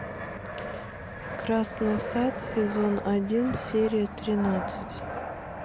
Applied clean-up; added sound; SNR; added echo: none; Fixed-wing aircraft, airplane; 7 dB; none.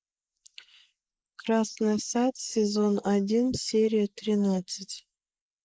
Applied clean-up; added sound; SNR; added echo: neural mask model Resemble Enhance denoiser.